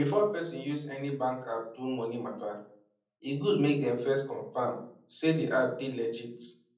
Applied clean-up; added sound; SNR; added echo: none; none; none; reverberation time 0.6 s.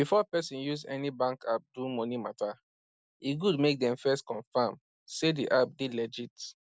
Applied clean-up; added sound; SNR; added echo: none; none; none; none.